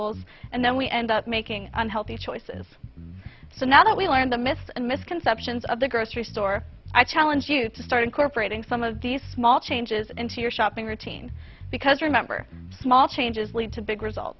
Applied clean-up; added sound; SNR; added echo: none; Bass guitar; 16 dB; none.